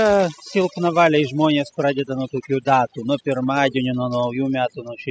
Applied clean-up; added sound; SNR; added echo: classical method spectral subtraction.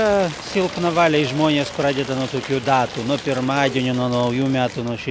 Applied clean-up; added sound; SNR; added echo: none; Applause / Crowd / Cheering; 14 dB; none.